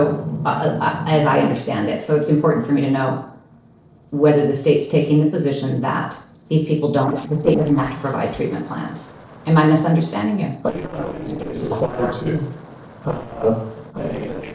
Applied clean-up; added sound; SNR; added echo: neural separator model SepFormer DNS4.